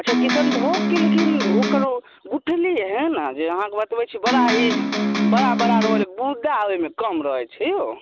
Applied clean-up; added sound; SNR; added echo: none; Electric guitar; -3 dB; none.